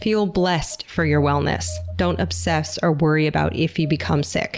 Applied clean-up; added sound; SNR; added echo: none; Telephone; 12 dB; none.